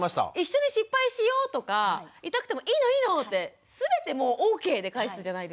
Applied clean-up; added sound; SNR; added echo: none; none; none; none.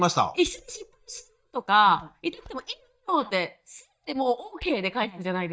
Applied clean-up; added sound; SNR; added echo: neural mask model DeepFilterNet 3.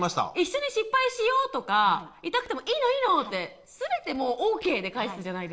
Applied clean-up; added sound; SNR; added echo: neural separator model SepFormer DNS4.